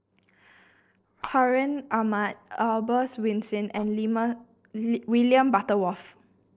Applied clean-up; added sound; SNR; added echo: neural separator model SepFormer DNS4.